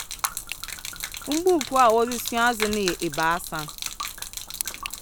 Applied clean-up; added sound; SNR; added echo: none; Gurgling / Liquid; 8 dB; none.